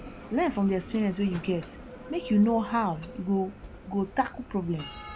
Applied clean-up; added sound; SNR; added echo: none; Bell; 14 dB; none.